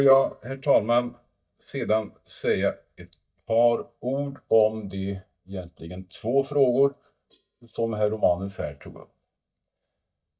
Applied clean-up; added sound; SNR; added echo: neural mask model DeepFilterNet 3.